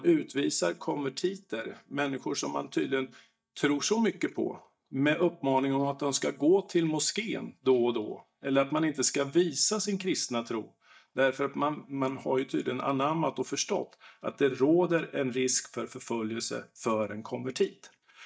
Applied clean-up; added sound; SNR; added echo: neural mask model DeepFilterNet 3.